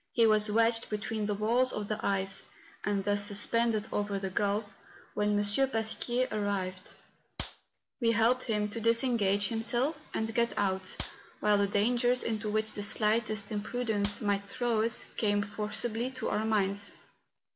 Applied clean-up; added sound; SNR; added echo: none; Clapping; 14 dB; none.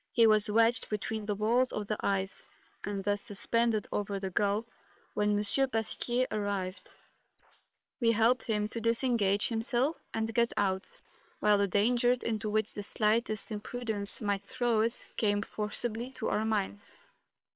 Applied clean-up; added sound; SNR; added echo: neural separator model SepFormer WHAM!.